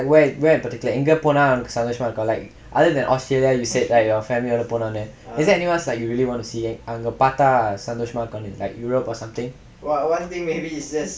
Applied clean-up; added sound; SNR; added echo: none; none; none; none.